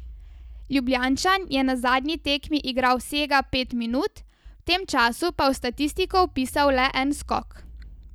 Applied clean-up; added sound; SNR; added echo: none; Accelerating, revving, vroom; 18 dB; none.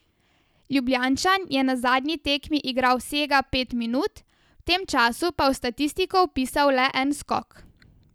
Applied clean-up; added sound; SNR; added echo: none; none; none; none.